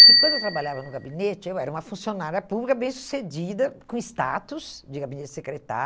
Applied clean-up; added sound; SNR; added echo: none; Bicycle bell; -5 dB; none.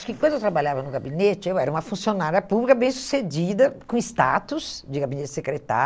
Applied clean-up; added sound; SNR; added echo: neural mask model Resemble Enhance denoiser.